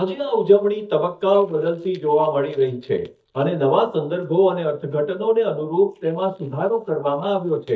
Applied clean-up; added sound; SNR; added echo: neural mask model DeepFilterNet 3.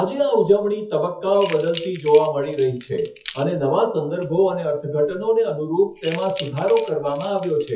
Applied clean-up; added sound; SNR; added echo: classical method WPE with log-MMSE.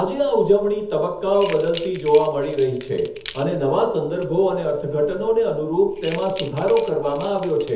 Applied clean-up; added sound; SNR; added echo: none; Keys jangling; 15 dB; reverberation time 0.7 s.